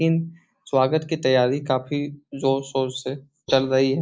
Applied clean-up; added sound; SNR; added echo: neural mask model Resemble Enhance denoiser.